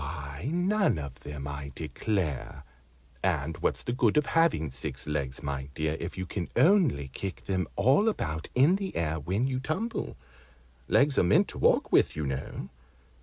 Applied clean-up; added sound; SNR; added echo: none; none; none; none.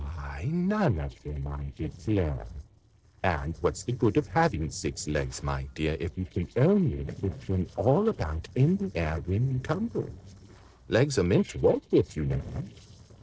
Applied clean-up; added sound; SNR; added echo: neural separator model SepFormer DNS4.